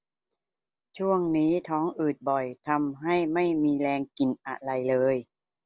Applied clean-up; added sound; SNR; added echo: none; none; none; none.